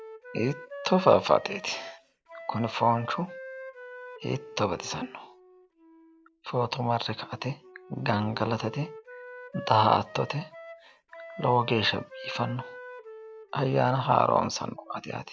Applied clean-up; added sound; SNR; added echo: none; Wind instrument, woodwind instrument; 16 dB; none.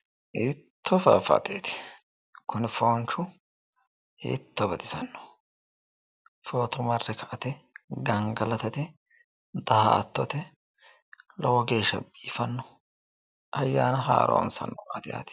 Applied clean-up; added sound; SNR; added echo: none; none; none; none.